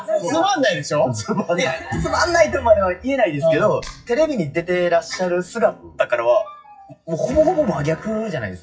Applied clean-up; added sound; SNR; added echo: classical method WPE with log-MMSE.